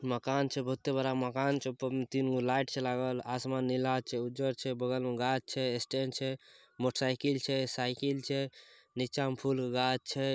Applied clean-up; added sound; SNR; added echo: none; none; none; none.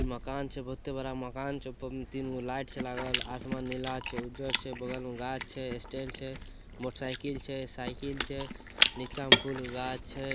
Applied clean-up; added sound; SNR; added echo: none; Chewing, mastication; -4 dB; none.